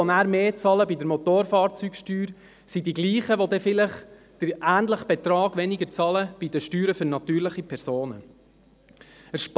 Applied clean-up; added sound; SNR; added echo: none; none; none; none.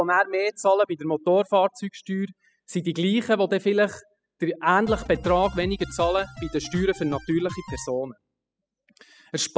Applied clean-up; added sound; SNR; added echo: classical method spectral subtraction.